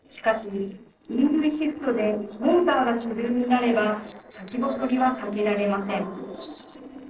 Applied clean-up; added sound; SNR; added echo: neural separator model SepFormer DNS4.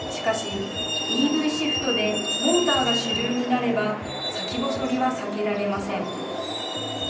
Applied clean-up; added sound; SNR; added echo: none; Truck; 3 dB; reverberation time 0.6 s.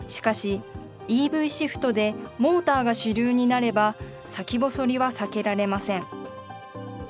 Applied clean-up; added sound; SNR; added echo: none; none; none; none.